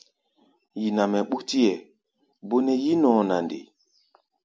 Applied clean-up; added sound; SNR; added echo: none; none; none; none.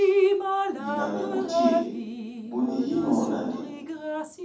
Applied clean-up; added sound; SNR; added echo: none; Drip; -3 dB; reverberation time 1.2 s.